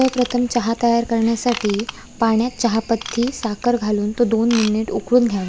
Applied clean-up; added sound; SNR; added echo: none; Ratchet, pawl / Tools; 17 dB; none.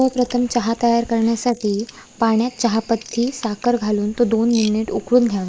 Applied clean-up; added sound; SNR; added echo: neural mask model Resemble Enhance denoiser.